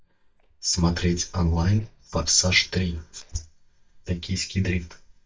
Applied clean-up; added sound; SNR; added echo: neural mask model DeepFilterNet 3.